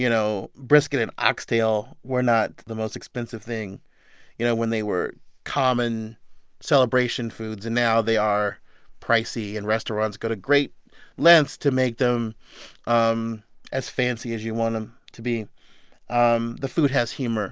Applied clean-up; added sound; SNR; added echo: none; none; none; none.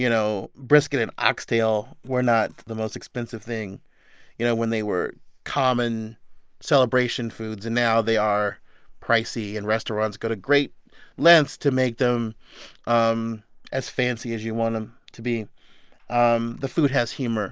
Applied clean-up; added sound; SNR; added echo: neural mask model Resemble Enhance denoiser.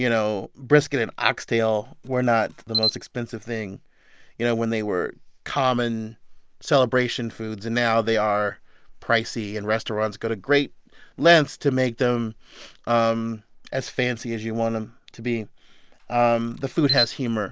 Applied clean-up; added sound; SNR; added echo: none; Camera; 7 dB; none.